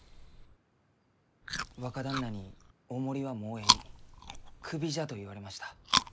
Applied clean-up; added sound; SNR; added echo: none; Chewing, mastication; -3 dB; none.